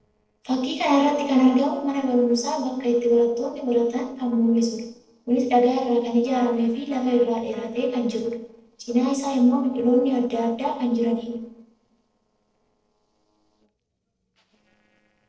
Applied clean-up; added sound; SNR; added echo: neural separator model SepFormer DNS4.